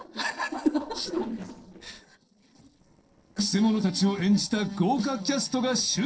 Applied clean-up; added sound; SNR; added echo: neural separator model SepFormer DNS4.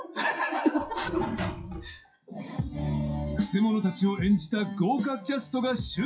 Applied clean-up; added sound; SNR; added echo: classical method WPE with log-MMSE.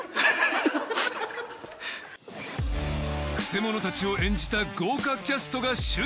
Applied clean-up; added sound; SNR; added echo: none; none; none; none.